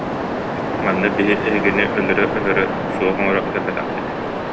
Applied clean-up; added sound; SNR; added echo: none; Waves, surf; 1 dB; none.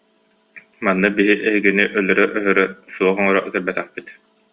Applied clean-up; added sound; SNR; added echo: none; none; none; none.